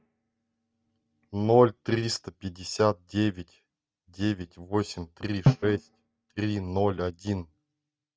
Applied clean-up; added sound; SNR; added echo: neural mask model RNNoise.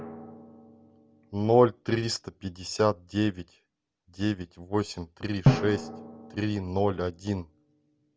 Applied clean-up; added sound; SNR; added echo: none; Drum; 6 dB; none.